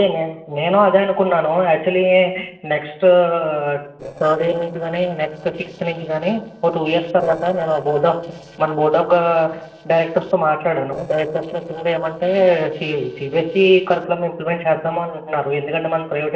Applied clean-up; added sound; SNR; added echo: neural separator model SepFormer DNS4.